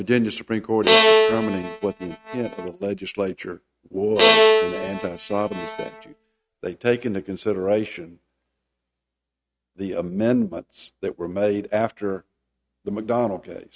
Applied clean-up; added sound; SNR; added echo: neural mask model RNNoise.